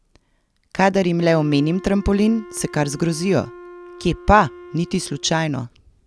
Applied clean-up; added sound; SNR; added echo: none; Wind instrument, woodwind instrument; 20 dB; none.